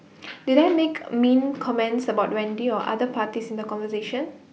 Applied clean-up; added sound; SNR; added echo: none; none; none; none.